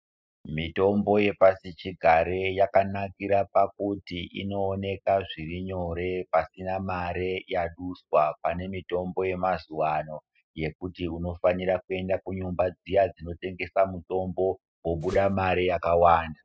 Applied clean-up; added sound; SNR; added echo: classical method spectral subtraction.